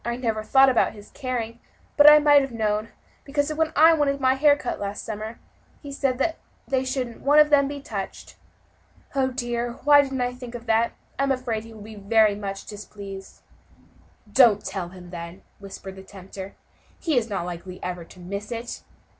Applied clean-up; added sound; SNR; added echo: none; none; none; none.